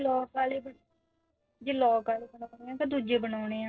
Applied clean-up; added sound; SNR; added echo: neural separator model SepFormer DNS4.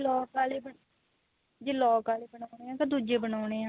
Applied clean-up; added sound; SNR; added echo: none; none; none; none.